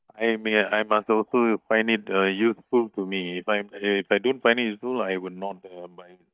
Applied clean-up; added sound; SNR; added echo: neural mask model DeepFilterNet 3.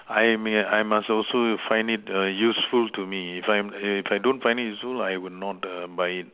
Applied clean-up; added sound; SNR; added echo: none; none; none; none.